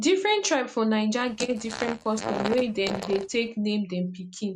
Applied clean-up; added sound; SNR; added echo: neural mask model RNNoise.